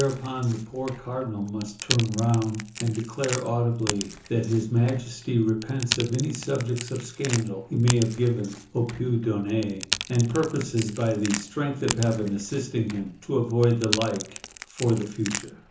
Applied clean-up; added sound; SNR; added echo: none; Crack / Crackle; 10 dB; reverberation time 0.8 s.